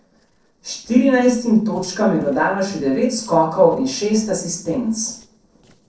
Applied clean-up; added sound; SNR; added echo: neural separator model SepFormer DNS4.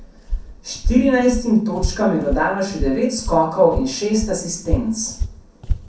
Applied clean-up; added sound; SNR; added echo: none; Walk, footsteps; 6 dB; reverberation time 0.6 s.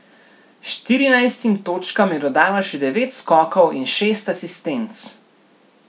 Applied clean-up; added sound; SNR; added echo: none; none; none; none.